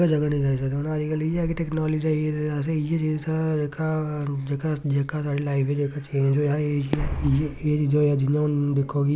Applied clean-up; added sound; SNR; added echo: none; none; none; none.